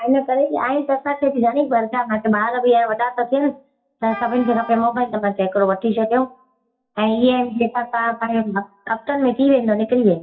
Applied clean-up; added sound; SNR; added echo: classical method WPE with log-MMSE.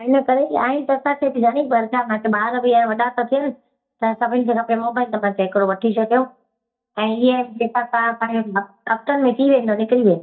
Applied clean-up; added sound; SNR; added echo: neural mask model DeepFilterNet 3.